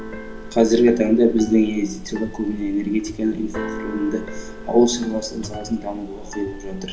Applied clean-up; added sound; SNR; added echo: none; Keyboard (musical); 12 dB; reverberation time 0.5 s.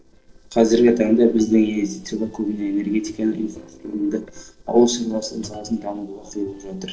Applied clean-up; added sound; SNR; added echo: neural separator model SepFormer DNS4.